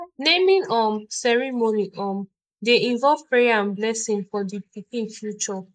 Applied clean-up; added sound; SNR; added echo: neural mask model Resemble Enhance denoiser.